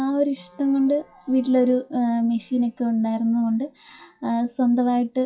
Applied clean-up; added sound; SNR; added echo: classical method WPE with log-MMSE.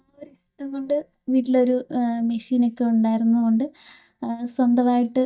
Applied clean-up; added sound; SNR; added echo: neural mask model DeepFilterNet 3.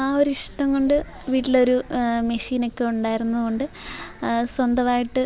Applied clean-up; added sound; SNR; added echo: none; none; none; none.